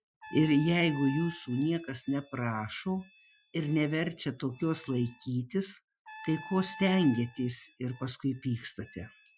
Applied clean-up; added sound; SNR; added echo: classical method Wiener filter.